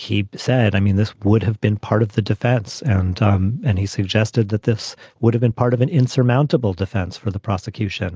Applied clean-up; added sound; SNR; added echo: none; none; none; none.